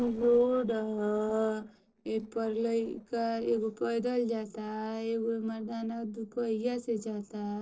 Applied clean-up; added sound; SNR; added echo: neural separator model SepFormer DNS4.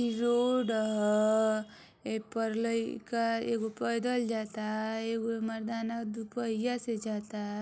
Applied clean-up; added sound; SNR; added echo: none; none; none; none.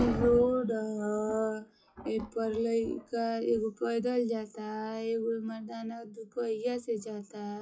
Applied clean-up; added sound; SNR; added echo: classical method WPE with log-MMSE.